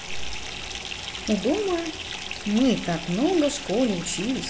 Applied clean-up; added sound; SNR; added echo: none; Fill (with liquid) / Bathtub (filling or washing); 10 dB; none.